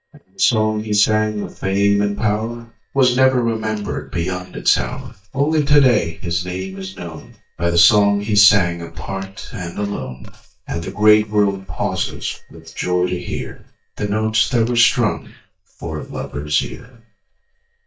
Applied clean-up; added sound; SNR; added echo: neural mask model DeepFilterNet 3.